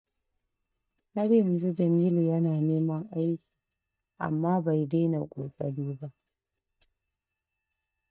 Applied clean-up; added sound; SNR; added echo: neural mask model DeepFilterNet 3.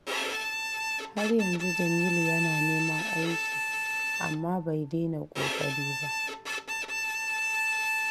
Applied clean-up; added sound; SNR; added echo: none; Bowed string instrument; -1 dB; none.